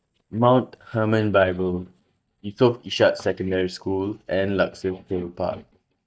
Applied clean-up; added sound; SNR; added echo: neural mask model DeepFilterNet 3.